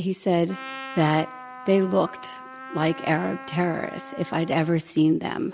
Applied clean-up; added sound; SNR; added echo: none; Trumpet; 15 dB; none.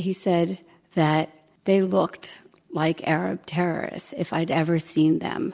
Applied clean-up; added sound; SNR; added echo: none; none; none; none.